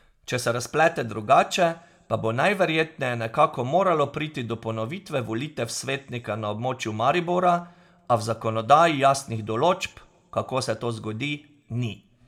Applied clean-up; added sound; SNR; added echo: none; none; none; reverberation time 0.3 s.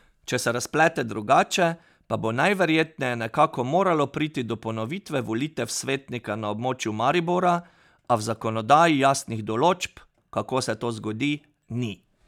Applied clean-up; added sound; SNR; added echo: none; none; none; none.